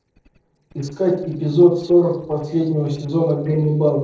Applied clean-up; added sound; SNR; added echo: neural separator model SepFormer DNS4.